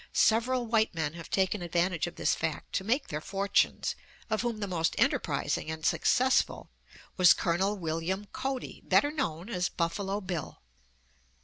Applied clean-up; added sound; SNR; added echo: none; none; none; none.